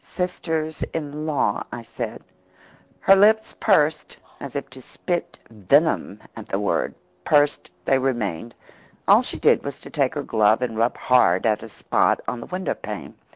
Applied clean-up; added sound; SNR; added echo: none; none; none; none.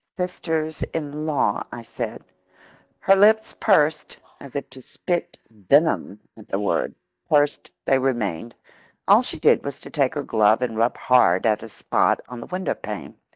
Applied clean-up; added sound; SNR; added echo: neural mask model DeepFilterNet 3.